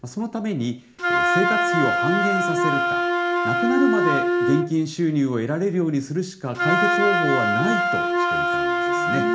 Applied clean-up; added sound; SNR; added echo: none; Wind instrument, woodwind instrument; -3 dB; reverberation time 0.4 s.